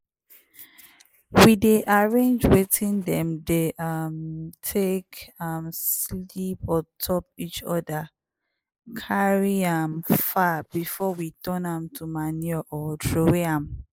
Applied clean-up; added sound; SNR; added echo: neural mask model Resemble Enhance denoiser.